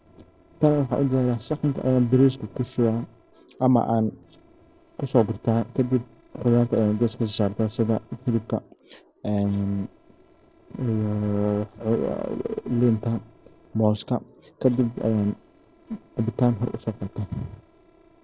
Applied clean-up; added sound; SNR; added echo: neural separator model SepFormer DNS4.